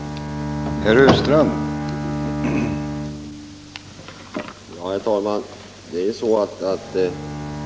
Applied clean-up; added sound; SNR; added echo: none; Bowed string instrument; 6 dB; none.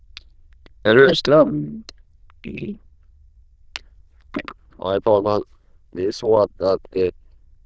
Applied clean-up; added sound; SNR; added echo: neural diffusion model UNIVERSE++.